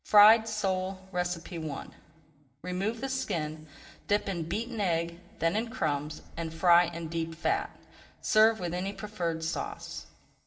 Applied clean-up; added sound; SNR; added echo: none; none; none; reverberation time 1.8 s.